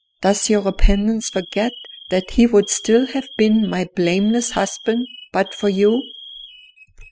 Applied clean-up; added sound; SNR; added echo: classical method spectral subtraction.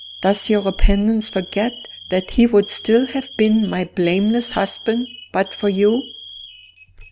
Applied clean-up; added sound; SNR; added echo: none; Alarm; 19 dB; none.